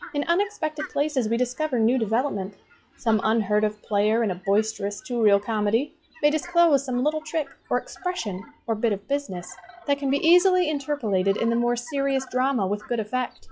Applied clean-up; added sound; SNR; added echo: classical method log-MMSE.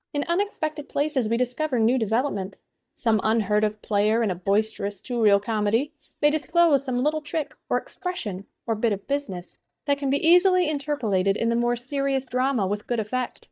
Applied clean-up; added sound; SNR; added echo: neural mask model DeepFilterNet 3.